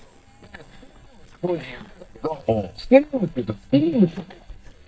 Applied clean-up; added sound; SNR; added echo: neural mask model DeepFilterNet 3.